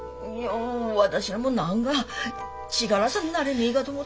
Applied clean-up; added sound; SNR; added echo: none; none; none; none.